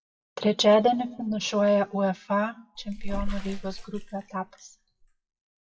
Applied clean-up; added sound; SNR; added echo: classical method WPE with log-MMSE.